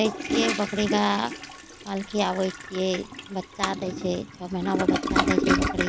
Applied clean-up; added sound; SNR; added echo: none; Toilet flush; 1 dB; none.